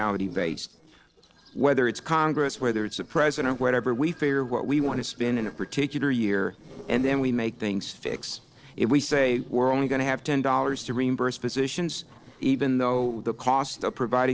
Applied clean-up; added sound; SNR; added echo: neural separator model SepFormer DNS4.